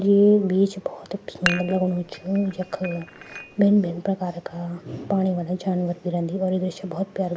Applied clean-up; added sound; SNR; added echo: none; Dishes, pots, and pans; 10 dB; none.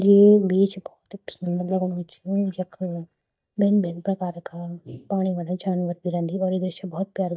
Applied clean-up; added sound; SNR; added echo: neural mask model DeepFilterNet 3.